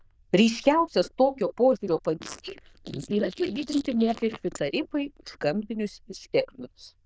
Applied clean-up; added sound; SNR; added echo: neural diffusion model UNIVERSE++.